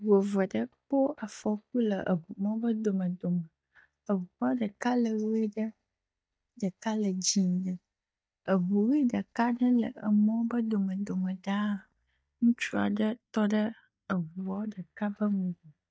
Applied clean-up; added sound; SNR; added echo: neural mask model DeepFilterNet 3.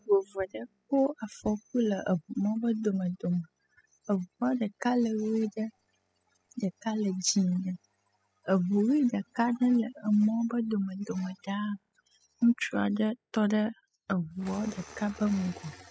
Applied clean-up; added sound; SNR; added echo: classical method spectral subtraction.